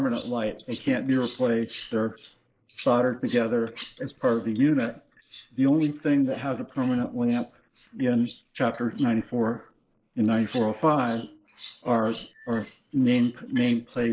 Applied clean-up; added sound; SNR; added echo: neural mask model Resemble Enhance denoiser.